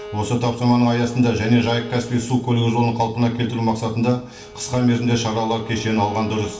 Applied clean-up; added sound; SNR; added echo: none; Bowed string instrument; 19 dB; reverberation time 0.3 s.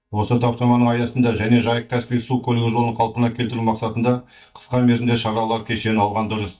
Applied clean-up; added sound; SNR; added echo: neural mask model DeepFilterNet 3.